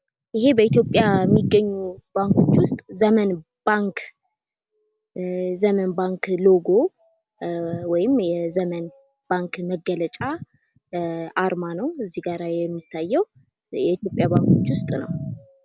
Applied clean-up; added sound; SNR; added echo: none; none; none; none.